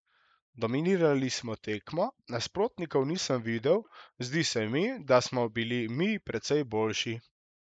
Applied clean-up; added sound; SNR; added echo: neural mask model Resemble Enhance denoiser.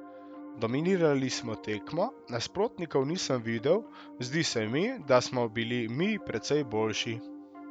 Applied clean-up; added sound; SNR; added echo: none; Piano; 16 dB; none.